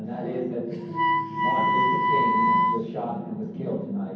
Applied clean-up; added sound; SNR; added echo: none; Wind instrument, woodwind instrument; -5 dB; reverberation time 0.9 s.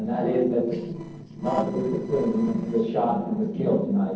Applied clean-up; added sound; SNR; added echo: neural separator model SepFormer DNS4.